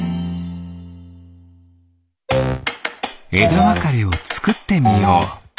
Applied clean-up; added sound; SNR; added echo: none; none; none; none.